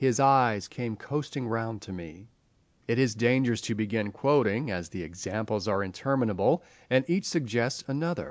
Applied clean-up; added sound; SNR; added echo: none; none; none; none.